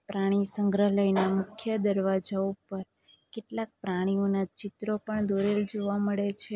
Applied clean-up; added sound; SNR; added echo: none; none; none; none.